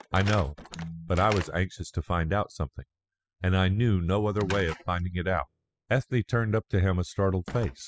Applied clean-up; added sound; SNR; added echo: classical method spectral subtraction.